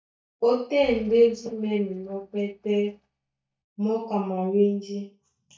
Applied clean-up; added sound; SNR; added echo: neural mask model DeepFilterNet 3.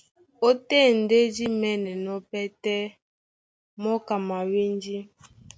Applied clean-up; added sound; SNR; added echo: none; none; none; none.